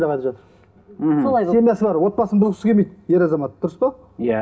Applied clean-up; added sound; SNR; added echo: none; none; none; reverberation time 0.3 s.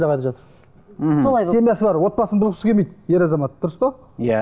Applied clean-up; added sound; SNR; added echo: none; none; none; none.